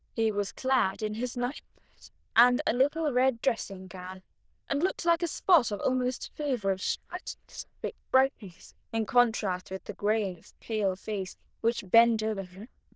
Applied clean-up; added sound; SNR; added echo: neural diffusion model UNIVERSE++.